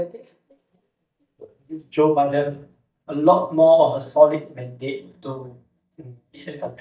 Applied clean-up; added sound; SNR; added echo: neural mask model DeepFilterNet 3.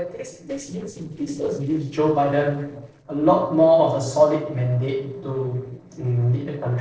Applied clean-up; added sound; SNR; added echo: neural separator model SepFormer DNS4.